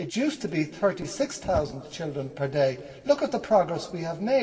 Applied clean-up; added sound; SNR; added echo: none; Fire; 19 dB; reverberation time 2.6 s.